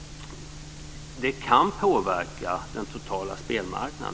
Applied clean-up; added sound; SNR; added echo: none; none; none; none.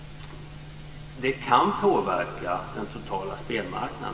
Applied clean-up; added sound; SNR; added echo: none; none; none; reverberation time 2.0 s.